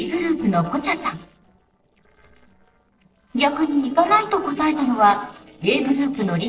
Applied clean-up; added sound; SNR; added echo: neural separator model SepFormer DNS4.